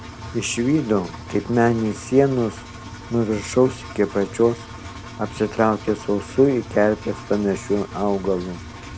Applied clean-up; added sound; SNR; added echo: none; Engine; 14 dB; none.